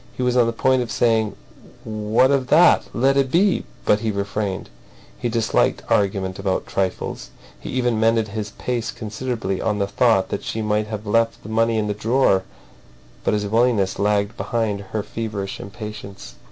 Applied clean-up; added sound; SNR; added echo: none; none; none; none.